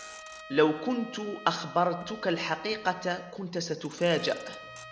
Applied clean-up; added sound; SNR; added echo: none; Trumpet + Motor vehicle (road); 16 dB; none.